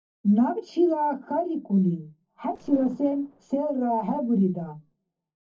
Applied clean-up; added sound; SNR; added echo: neural separator model SepFormer DNS4.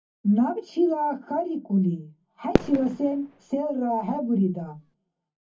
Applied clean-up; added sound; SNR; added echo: none; Fireworks; 6 dB; reverberation time 0.3 s.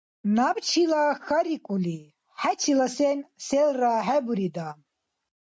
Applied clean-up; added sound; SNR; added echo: none; none; none; none.